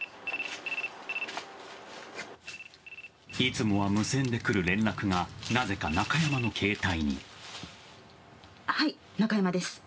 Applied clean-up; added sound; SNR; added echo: none; Bird; 13 dB; reverberation time 0.2 s.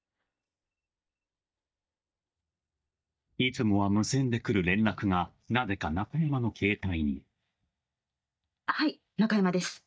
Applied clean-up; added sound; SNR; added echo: neural mask model DeepFilterNet 3.